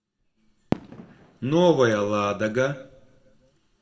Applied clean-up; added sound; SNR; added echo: none; Fireworks; 13 dB; reverberation time 0.5 s.